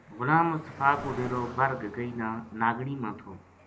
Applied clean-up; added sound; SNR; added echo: none; Cricket; 15 dB; none.